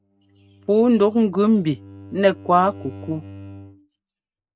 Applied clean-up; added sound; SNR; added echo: neural mask model RNNoise.